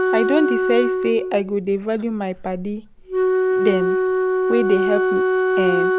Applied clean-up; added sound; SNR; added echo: none; Wind instrument, woodwind instrument; -3 dB; none.